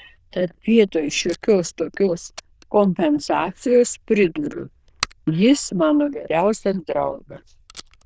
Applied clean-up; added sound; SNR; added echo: neural diffusion model UNIVERSE++.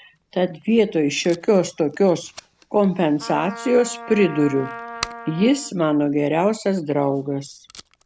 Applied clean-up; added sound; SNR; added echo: none; Packing tape, duct tape + Trumpet; 17 dB; none.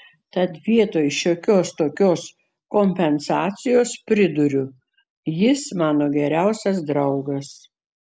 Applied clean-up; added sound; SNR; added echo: none; none; none; none.